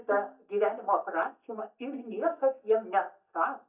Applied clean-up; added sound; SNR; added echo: neural mask model DeepFilterNet 3.